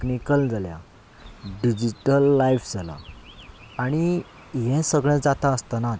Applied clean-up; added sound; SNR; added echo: none; Chirp, tweet; 20 dB; none.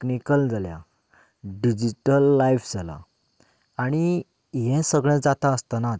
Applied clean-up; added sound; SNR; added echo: none; none; none; none.